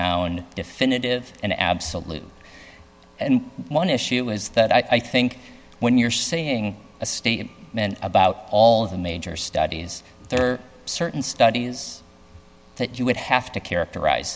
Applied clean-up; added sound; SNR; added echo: none; none; none; none.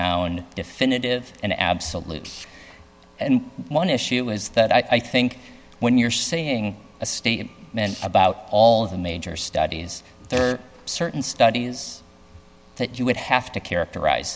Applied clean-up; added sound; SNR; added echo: none; Tools; 20 dB; none.